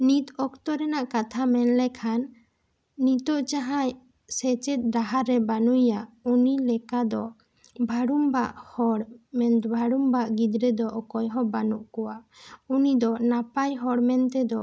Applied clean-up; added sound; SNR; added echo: none; none; none; none.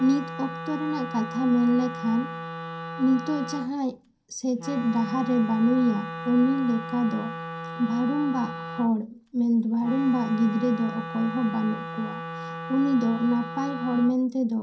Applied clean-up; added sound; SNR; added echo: none; Wind instrument, woodwind instrument; 10 dB; reverberation time 0.3 s.